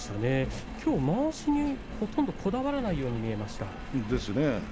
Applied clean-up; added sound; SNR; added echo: none; Engine; 10 dB; none.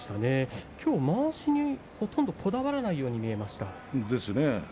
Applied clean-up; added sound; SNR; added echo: none; none; none; none.